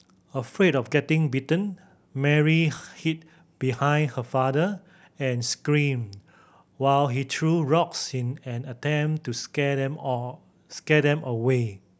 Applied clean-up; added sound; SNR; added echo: none; none; none; none.